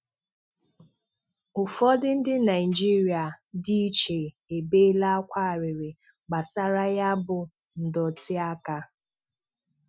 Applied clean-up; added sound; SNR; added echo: classical method Wiener filter.